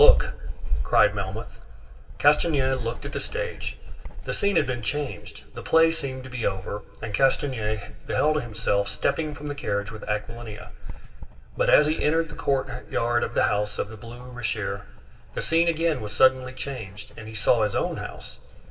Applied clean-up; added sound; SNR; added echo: none; Writing; 15 dB; reverberation time 3.0 s.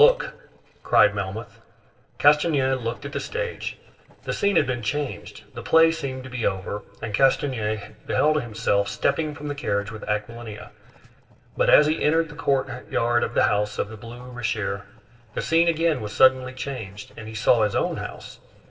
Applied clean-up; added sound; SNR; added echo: neural separator model SepFormer DNS4.